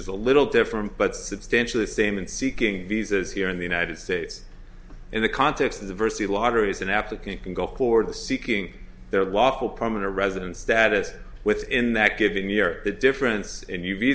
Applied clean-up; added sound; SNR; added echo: none; none; none; none.